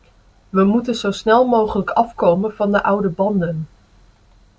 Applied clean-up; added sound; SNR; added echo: none; none; none; none.